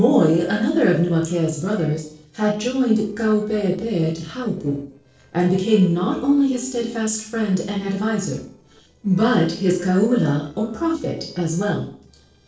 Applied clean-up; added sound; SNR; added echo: neural separator model SepFormer DNS4.